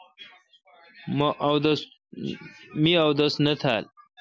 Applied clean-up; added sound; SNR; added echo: none; none; none; none.